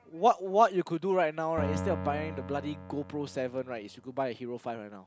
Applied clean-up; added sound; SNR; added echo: none; Keyboard (musical); 10 dB; none.